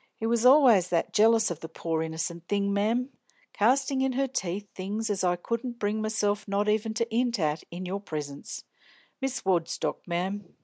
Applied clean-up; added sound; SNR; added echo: none; none; none; none.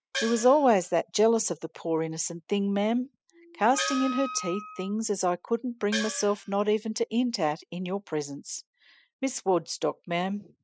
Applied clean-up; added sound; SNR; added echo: classical method spectral subtraction.